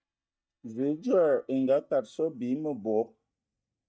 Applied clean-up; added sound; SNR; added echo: neural mask model DeepFilterNet 3.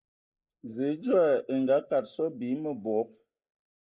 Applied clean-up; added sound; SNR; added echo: neural mask model Resemble Enhance denoiser.